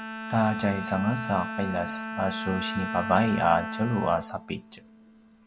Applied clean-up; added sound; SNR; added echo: none; Bowed string instrument; 7 dB; none.